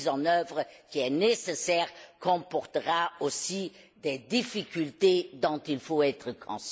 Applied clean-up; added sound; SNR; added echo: none; none; none; none.